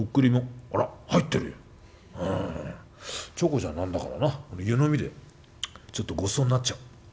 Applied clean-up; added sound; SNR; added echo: none; none; none; none.